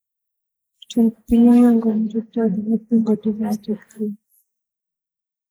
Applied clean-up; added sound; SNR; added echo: neural mask model Resemble Enhance denoiser.